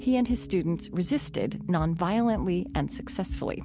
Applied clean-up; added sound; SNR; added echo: none; none; none; none.